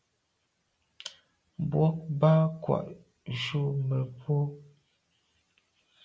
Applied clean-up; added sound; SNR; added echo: none; none; none; none.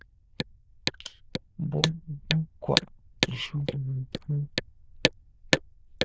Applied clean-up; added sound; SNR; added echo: neural diffusion model UNIVERSE++.